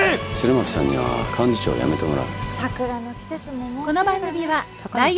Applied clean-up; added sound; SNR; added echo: none; none; none; none.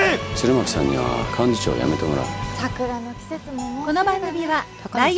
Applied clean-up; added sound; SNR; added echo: none; Bell; 19 dB; none.